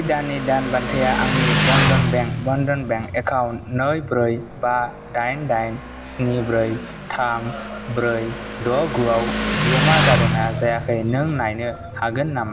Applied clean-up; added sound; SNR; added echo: none; Motorcycle; 1 dB; reverberation time 1.3 s.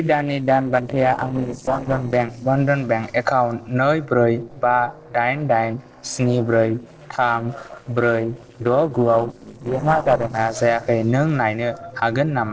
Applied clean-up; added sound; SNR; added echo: neural separator model SepFormer DNS4.